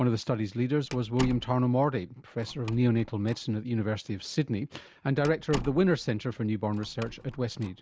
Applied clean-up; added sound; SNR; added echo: none; Slam; 16 dB; none.